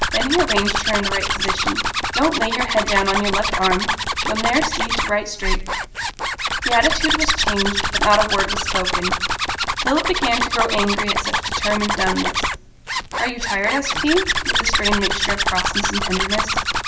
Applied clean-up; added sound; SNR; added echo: none; Zipper (clothing); -1 dB; reverberation time 0.6 s.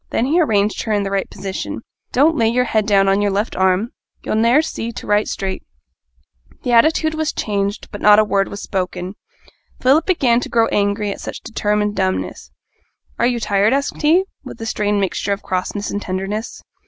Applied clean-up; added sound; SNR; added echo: none; none; none; none.